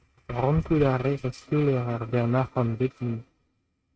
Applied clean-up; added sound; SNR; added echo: neural mask model RNNoise.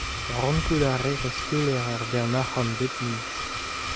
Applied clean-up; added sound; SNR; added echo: none; Domestic sounds, home sounds; 4 dB; none.